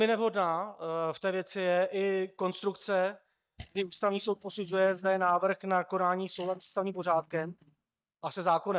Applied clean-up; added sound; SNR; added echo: neural mask model DeepFilterNet 3.